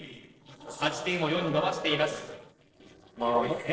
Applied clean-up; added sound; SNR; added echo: neural separator model SepFormer DNS4.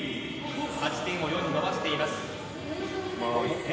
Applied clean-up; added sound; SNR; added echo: none; Wind instrument, woodwind instrument; 11 dB; reverberation time 1.3 s.